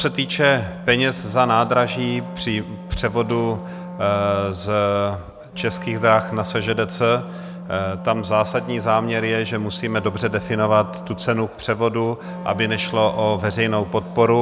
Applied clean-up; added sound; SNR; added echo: none; Wind instrument, woodwind instrument; 12 dB; none.